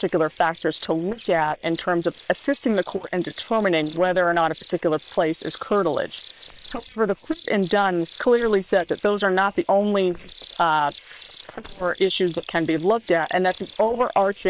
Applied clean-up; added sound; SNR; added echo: neural separator model SepFormer WHAM!.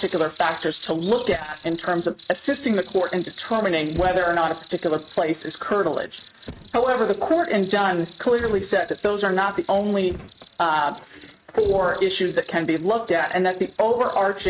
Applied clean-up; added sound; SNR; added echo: neural mask model RNNoise.